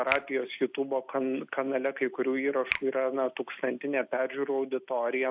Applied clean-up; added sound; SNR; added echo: none; Finger snapping; 12 dB; none.